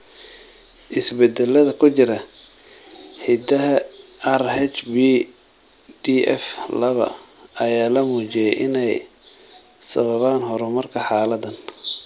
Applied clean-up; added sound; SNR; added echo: none; none; none; none.